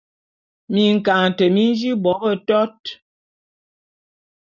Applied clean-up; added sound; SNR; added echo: none; none; none; none.